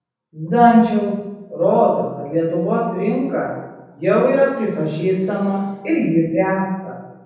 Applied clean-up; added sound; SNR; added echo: none; none; none; reverberation time 1.1 s.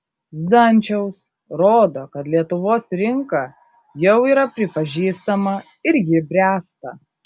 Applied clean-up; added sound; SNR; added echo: none; none; none; none.